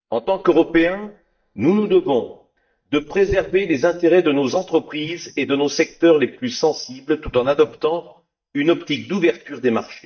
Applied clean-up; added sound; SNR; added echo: neural mask model DeepFilterNet 3.